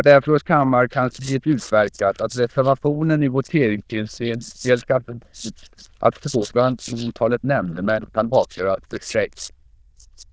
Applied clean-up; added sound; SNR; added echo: neural diffusion model UNIVERSE++.